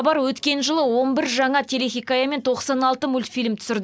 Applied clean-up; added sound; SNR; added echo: none; none; none; none.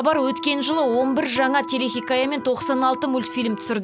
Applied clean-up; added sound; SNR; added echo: none; Electric guitar; 10 dB; none.